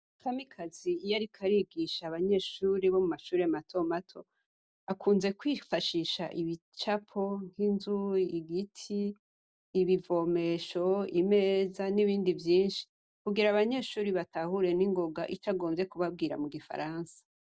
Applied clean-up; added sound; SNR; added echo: none; none; none; none.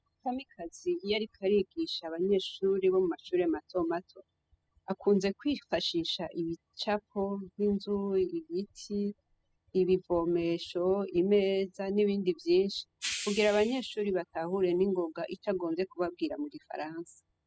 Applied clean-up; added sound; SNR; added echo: classical method spectral subtraction.